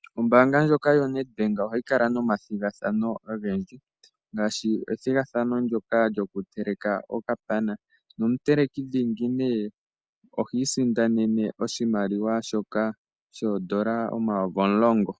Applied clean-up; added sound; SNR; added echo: none; none; none; none.